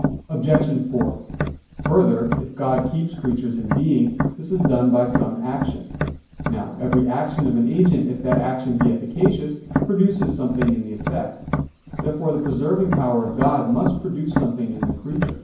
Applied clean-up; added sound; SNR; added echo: none; Tap; 4 dB; reverberation time 0.9 s.